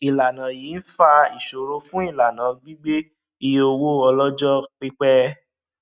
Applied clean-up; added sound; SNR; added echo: none; none; none; none.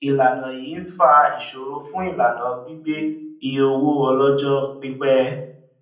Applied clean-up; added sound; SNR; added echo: none; none; none; reverberation time 0.6 s.